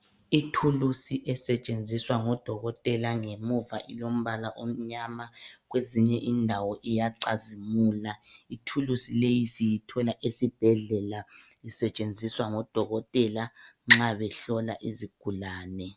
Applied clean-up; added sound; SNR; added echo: none; none; none; none.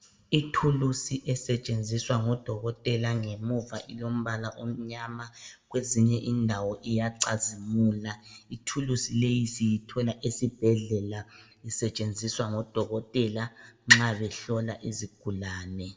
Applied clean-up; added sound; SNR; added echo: none; none; none; reverberation time 0.8 s.